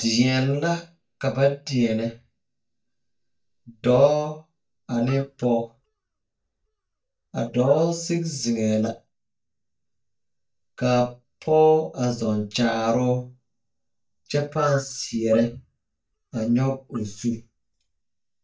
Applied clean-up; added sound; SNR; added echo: neural mask model DeepFilterNet 3.